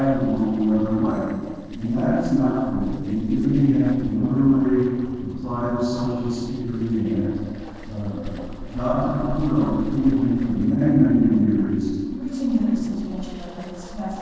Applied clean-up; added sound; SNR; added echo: neural separator model SepFormer DNS4.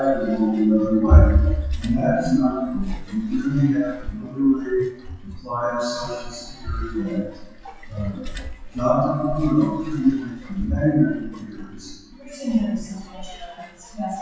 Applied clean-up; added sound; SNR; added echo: classical method WPE with log-MMSE.